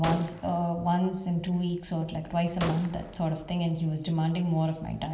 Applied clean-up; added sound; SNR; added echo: none; Gunshot, gunfire; 13 dB; reverberation time 1.6 s.